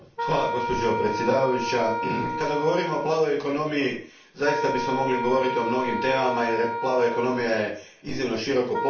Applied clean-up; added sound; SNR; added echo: none; Wind instrument, woodwind instrument; 5 dB; reverberation time 0.4 s.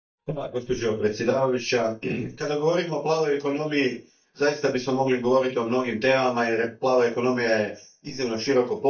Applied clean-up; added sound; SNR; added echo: neural mask model DeepFilterNet 3.